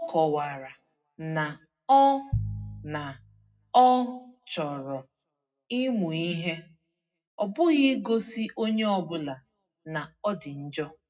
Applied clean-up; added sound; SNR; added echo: none; Piano; 8 dB; reverberation time 0.3 s.